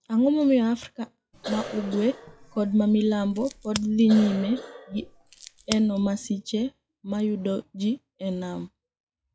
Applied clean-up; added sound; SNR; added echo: classical method log-MMSE.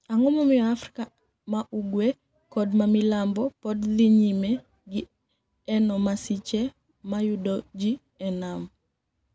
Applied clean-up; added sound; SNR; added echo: none; none; none; none.